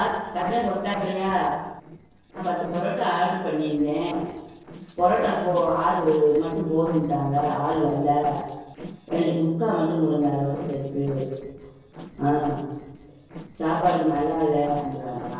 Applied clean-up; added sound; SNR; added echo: neural separator model SepFormer DNS4.